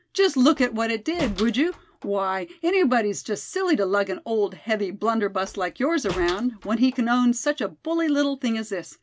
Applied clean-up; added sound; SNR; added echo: none; Slam; 18 dB; none.